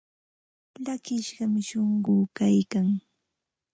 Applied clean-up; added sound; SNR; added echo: none; none; none; none.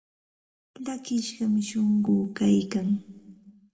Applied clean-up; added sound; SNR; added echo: none; none; none; reverberation time 1.0 s.